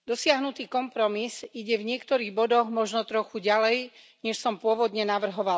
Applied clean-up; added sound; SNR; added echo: none; none; none; none.